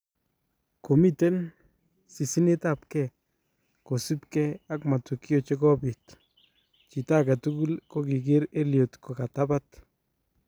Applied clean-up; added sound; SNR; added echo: none; none; none; none.